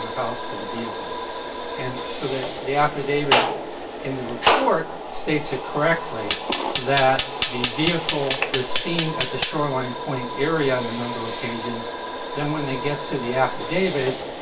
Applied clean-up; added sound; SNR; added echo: none; Fire; 0 dB; reverberation time 0.1 s.